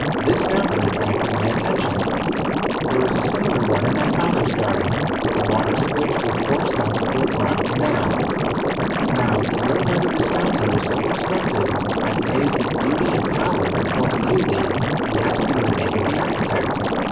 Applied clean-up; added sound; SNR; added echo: none; Liquid; -4 dB; reverberation time 2.0 s.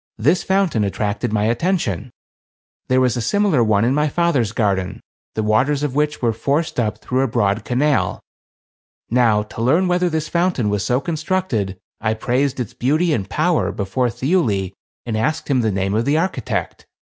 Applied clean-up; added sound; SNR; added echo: none; none; none; none.